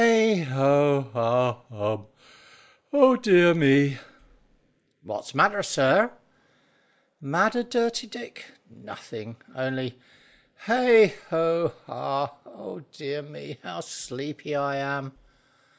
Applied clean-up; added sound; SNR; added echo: none; none; none; none.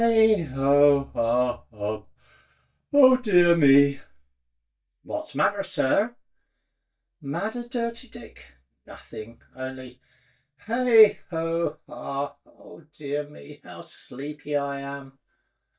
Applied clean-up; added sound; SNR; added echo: neural mask model DeepFilterNet 3.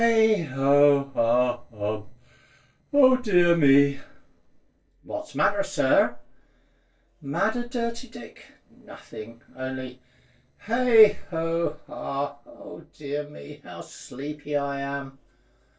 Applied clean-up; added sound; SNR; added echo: neural separator model SepFormer DNS4.